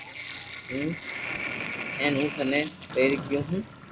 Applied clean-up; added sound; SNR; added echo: none; Sink (filling or washing); 6 dB; none.